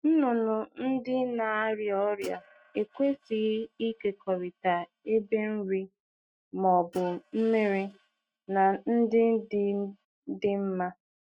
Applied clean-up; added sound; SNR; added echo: neural mask model RNNoise.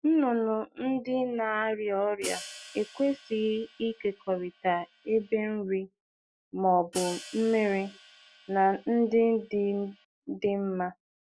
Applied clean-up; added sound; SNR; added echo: none; Hi-hat; 13 dB; none.